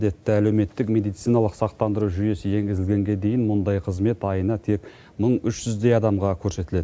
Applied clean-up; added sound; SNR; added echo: none; none; none; none.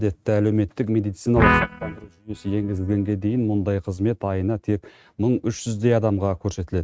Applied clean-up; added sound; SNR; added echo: neural mask model RNNoise.